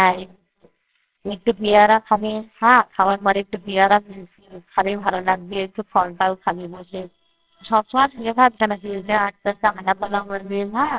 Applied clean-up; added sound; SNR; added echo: neural separator model SepFormer WHAMR!.